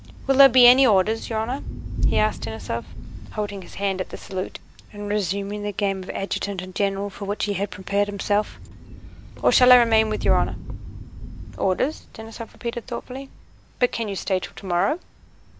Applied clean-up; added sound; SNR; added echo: none; Thunder / Rain; 8 dB; none.